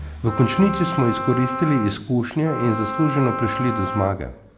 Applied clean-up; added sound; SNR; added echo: none; Wind instrument, woodwind instrument; 7 dB; none.